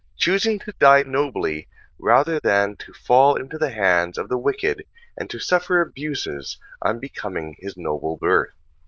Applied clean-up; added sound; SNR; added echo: neural diffusion model UNIVERSE++.